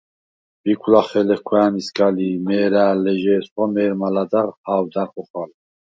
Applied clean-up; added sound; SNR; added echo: none; none; none; none.